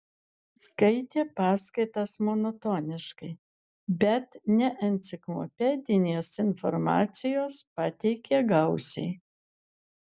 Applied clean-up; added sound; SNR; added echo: none; none; none; none.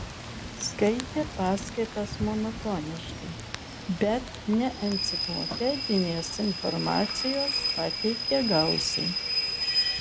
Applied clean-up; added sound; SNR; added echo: none; Rain / Train; 3 dB; none.